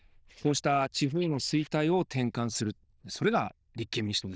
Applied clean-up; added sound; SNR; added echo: neural diffusion model UNIVERSE++.